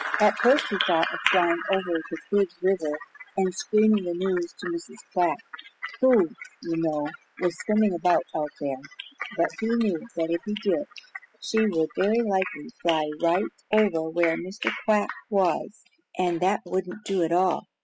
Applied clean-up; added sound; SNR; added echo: classical method spectral subtraction.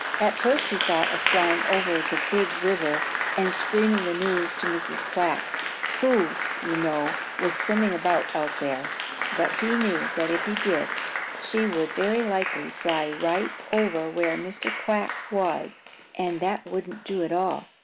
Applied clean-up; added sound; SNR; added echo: none; Applause; 3 dB; none.